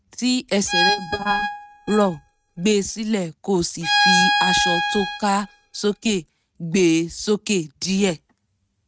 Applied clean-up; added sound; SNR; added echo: neural mask model RNNoise.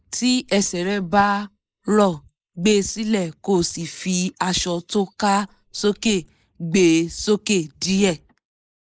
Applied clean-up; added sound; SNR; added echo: neural mask model Resemble Enhance denoiser.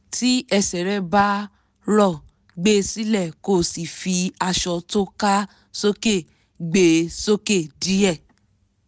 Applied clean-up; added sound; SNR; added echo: none; none; none; none.